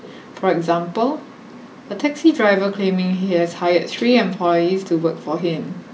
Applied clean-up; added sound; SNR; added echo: none; none; none; none.